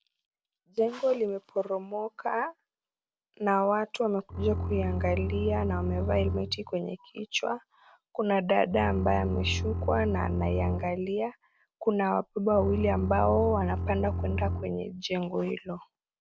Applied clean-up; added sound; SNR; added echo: none; Bowed string instrument; 2 dB; none.